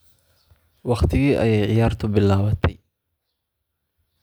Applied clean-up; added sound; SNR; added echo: none; none; none; none.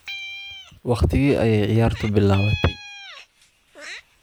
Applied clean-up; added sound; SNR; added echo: none; Meow; 15 dB; none.